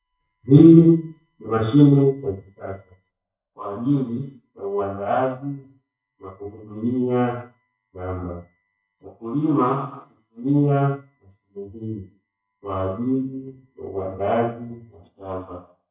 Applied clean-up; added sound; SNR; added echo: neural mask model DeepFilterNet 3.